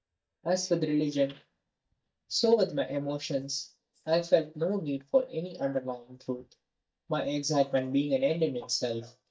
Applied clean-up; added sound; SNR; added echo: neural mask model DeepFilterNet 3.